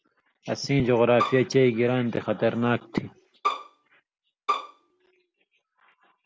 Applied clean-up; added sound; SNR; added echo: none; Bowed string instrument; 5 dB; none.